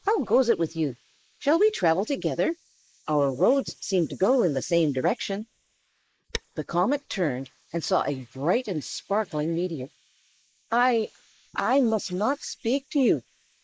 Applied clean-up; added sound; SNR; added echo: neural mask model Resemble Enhance denoiser.